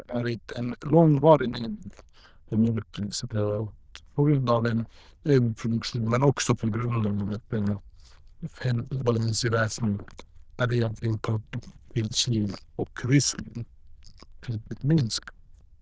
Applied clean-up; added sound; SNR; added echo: neural diffusion model UNIVERSE++.